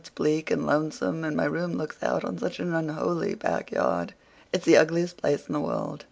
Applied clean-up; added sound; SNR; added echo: none; none; none; none.